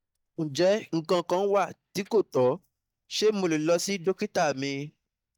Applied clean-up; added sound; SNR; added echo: neural mask model DeepFilterNet 3.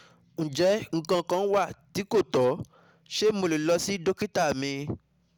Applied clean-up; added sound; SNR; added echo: none; none; none; none.